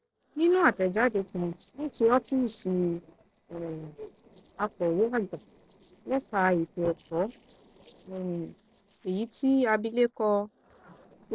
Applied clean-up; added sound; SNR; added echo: neural separator model SepFormer DNS4.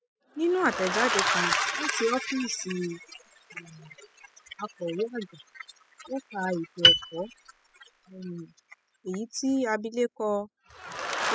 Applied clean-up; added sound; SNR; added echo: classical method spectral subtraction.